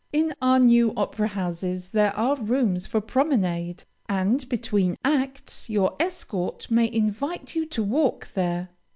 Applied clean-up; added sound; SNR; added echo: none; none; none; none.